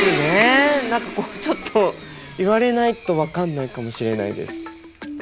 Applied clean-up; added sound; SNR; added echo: none; Domestic sounds, home sounds; 7 dB; none.